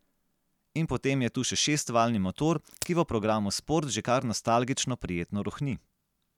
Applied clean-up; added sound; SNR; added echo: none; Crack; 18 dB; none.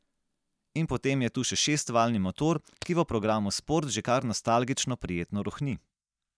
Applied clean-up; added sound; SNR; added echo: neural mask model DeepFilterNet 3.